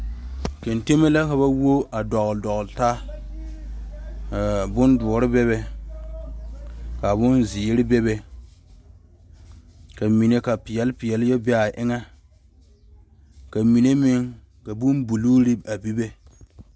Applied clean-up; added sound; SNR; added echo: none; none; none; none.